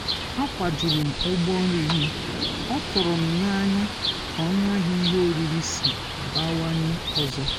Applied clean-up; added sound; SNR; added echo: none; Bird; 3 dB; none.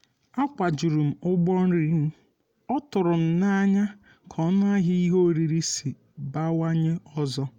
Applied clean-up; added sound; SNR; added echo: none; none; none; none.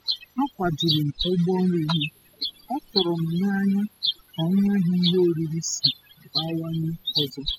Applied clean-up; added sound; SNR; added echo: classical method spectral subtraction.